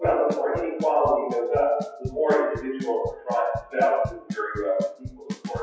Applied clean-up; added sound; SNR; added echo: classical method WPE with log-MMSE.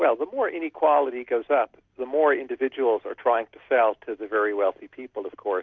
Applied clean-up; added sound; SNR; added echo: none; none; none; none.